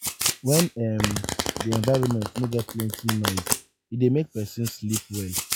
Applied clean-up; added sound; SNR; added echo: classical method log-MMSE.